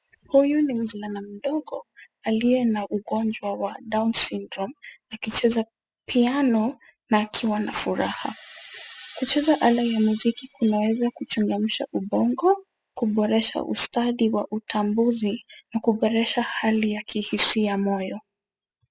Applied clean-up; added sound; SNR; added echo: classical method spectral subtraction.